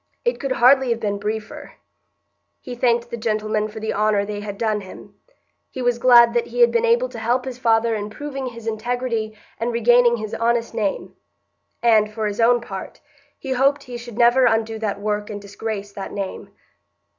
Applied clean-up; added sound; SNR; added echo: none; none; none; none.